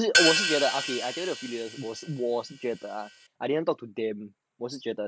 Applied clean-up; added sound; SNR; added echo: none; Hi-hat; 0 dB; none.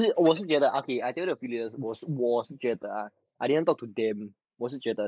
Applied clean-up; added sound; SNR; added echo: neural mask model Resemble Enhance denoiser.